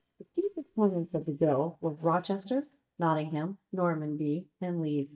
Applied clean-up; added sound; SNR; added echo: neural mask model DeepFilterNet 3.